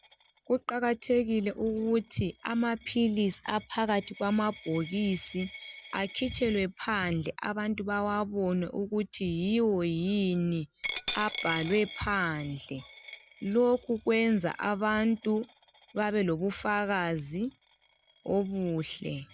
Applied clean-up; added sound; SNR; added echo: none; Coin (dropping); 15 dB; none.